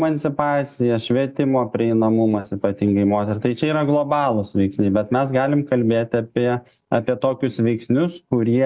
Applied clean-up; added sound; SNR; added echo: none; none; none; none.